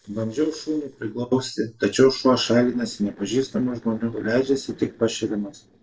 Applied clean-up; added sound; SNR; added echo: neural separator model SepFormer DNS4.